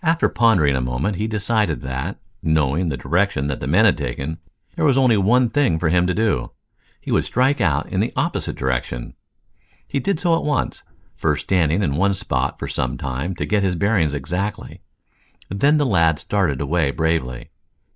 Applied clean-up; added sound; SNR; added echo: neural mask model Resemble Enhance denoiser.